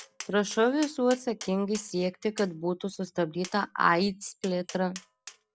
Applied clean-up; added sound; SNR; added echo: none; Tap; 19 dB; none.